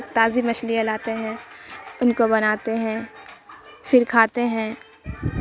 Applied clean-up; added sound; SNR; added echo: none; none; none; none.